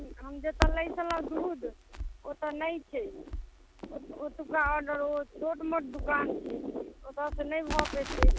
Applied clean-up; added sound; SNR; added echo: none; Crackle; 0 dB; none.